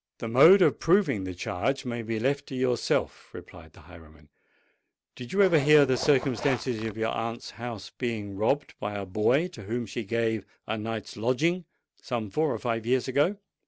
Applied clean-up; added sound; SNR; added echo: none; Zipper (clothing); 13 dB; none.